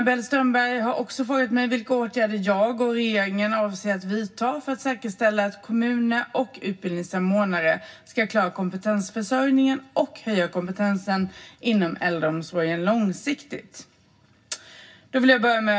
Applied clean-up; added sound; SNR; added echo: none; none; none; reverberation time 0.4 s.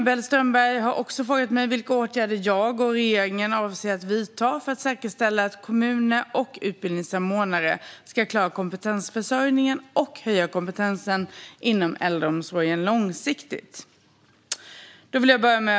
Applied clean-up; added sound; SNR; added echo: none; none; none; none.